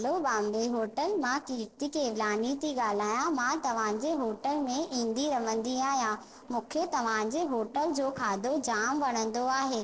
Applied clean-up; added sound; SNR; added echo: neural separator model SepFormer DNS4.